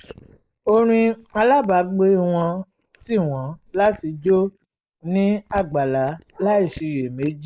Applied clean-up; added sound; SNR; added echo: neural mask model Resemble Enhance denoiser.